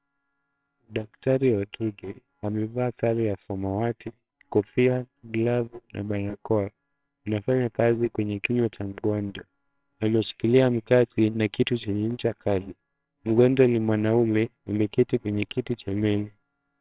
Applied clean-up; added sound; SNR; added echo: neural separator model SepFormer WHAMR!.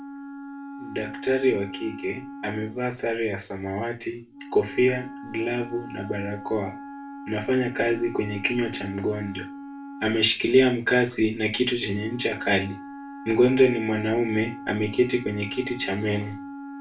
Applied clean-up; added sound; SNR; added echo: none; Wind instrument, woodwind instrument; 13 dB; reverberation time 0.3 s.